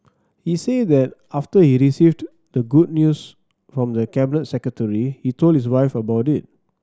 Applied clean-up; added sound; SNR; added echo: none; none; none; none.